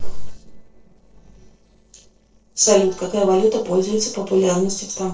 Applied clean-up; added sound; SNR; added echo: neural separator model SepFormer DNS4.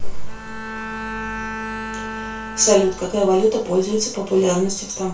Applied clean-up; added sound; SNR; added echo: none; Bowed string instrument; 12 dB; reverberation time 0.3 s.